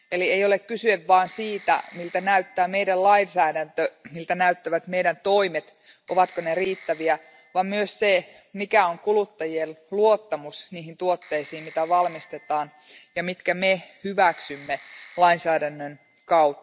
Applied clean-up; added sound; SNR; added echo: none; Telephone; 17 dB; none.